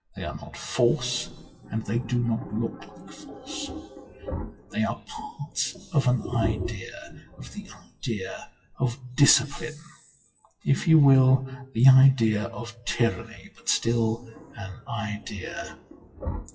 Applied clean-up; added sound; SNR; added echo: classical method WPE with log-MMSE.